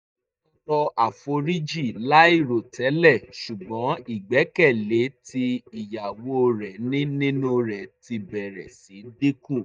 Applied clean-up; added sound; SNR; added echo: neural mask model DeepFilterNet 3.